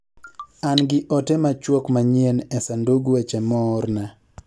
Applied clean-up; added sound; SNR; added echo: none; Cutlery, silverware; 10 dB; none.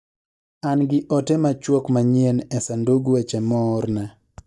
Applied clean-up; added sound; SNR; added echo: neural mask model DeepFilterNet 3.